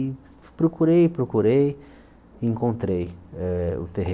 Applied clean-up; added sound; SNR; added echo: none; none; none; none.